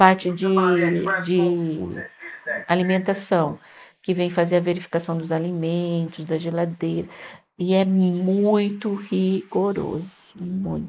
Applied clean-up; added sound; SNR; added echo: neural mask model Resemble Enhance denoiser.